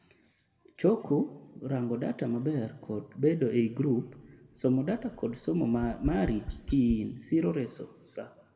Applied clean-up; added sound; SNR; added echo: none; Tap; 12 dB; reverberation time 1.1 s.